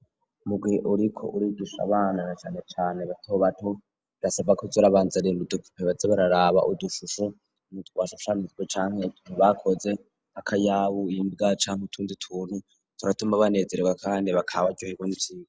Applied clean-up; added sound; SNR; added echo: none; none; none; none.